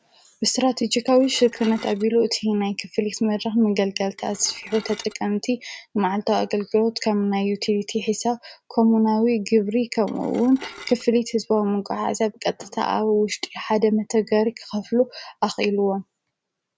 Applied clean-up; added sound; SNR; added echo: none; Dishes, pots, and pans / Glass; 19 dB; none.